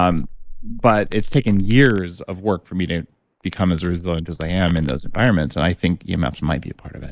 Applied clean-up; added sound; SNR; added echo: neural mask model Resemble Enhance denoiser.